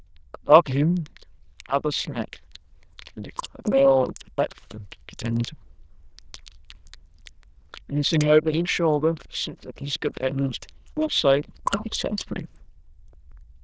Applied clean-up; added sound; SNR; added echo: neural diffusion model UNIVERSE++.